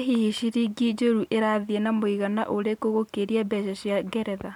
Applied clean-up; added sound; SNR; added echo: none; none; none; none.